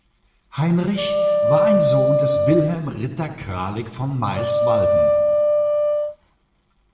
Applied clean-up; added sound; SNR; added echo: none; Wind instrument, woodwind instrument; -3 dB; reverberation time 1.5 s.